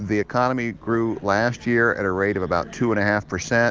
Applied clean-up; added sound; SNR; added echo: none; none; none; none.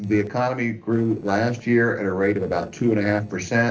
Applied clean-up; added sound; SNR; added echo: neural separator model SepFormer DNS4.